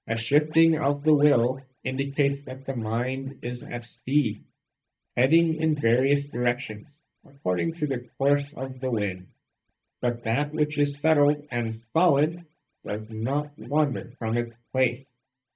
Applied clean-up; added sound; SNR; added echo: neural mask model DeepFilterNet 3.